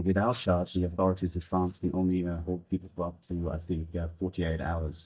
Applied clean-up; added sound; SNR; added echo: neural mask model DeepFilterNet 3.